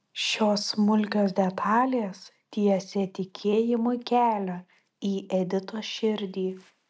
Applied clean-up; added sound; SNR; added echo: none; none; none; none.